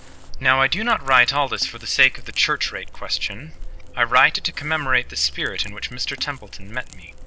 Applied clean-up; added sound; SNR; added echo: none; Crackle; 10 dB; none.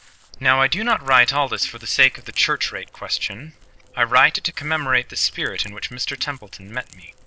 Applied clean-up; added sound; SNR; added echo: neural separator model SepFormer DNS4.